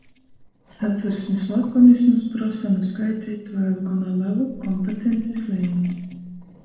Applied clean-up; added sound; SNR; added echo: neural separator model SepFormer DNS4.